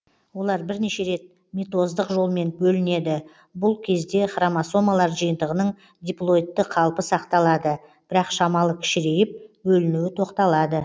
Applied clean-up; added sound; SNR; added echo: none; none; none; none.